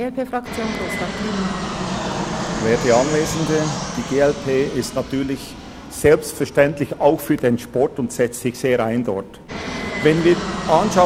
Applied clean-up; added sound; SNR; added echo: none; Fixed-wing aircraft, airplane; 8 dB; none.